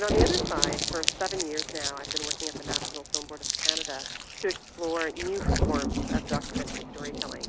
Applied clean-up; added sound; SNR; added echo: none; Thunder + Crumpling, crinkling; -4 dB; none.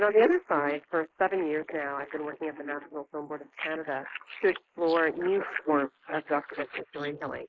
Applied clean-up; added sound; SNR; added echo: neural mask model Resemble Enhance denoiser.